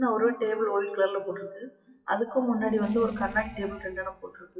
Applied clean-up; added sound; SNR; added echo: classical method WPE with log-MMSE.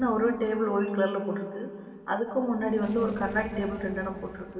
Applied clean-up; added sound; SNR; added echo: none; Fire; 20 dB; reverberation time 2.7 s.